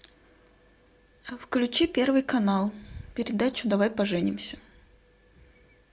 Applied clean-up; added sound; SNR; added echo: none; none; none; none.